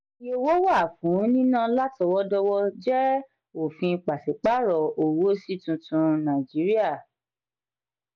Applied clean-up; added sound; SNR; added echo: none; none; none; none.